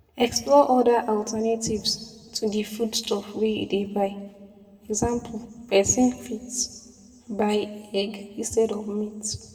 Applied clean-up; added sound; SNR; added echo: none; none; none; reverberation time 1.1 s.